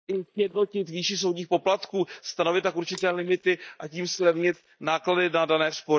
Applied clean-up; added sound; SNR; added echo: neural mask model DeepFilterNet 3.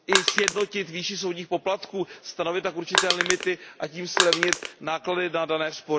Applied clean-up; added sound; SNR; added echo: none; Crushing; -4 dB; none.